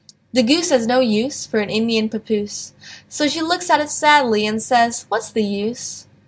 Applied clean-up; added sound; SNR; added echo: none; none; none; none.